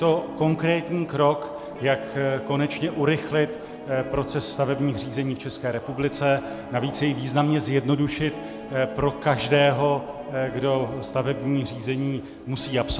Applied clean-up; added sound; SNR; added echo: none; Guitar; 13 dB; none.